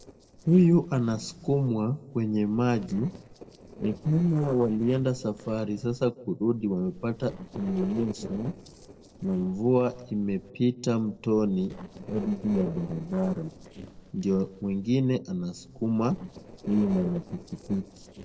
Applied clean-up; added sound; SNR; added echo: neural separator model SepFormer DNS4.